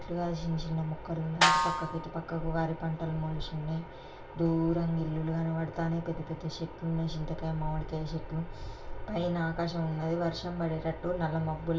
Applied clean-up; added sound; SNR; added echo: none; Snare drum; -1 dB; reverberation time 0.2 s.